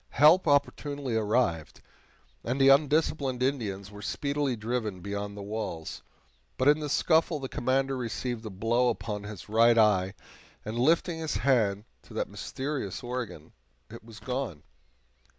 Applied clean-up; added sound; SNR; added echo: none; none; none; none.